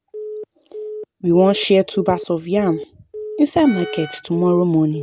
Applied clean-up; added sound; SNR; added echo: none; Telephone + Wind instrument, woodwind instrument; 13 dB; none.